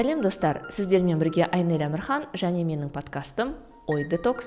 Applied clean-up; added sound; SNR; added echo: none; none; none; none.